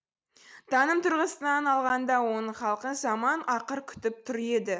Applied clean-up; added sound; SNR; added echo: none; none; none; none.